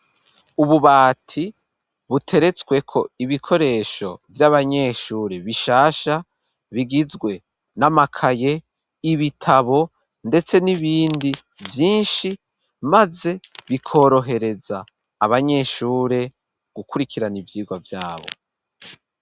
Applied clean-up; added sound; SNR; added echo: none; none; none; none.